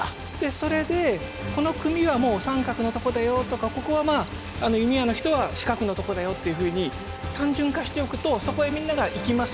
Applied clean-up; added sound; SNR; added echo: none; Motorcycle / Engine; 11 dB; none.